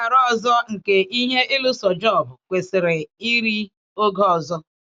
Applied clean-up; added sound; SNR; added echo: none; none; none; none.